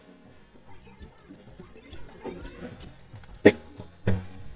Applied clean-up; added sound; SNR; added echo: neural mask model DeepFilterNet 3.